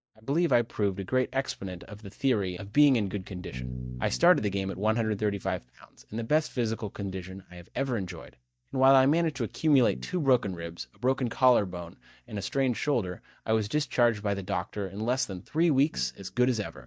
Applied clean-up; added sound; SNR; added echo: neural mask model DeepFilterNet 3.